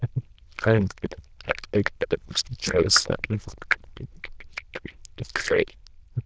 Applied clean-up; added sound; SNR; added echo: neural diffusion model UNIVERSE++.